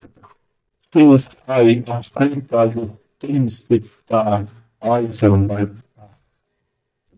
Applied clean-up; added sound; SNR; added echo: neural mask model DeepFilterNet 3.